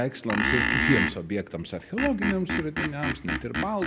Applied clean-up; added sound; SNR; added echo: none; Screech; 0 dB; none.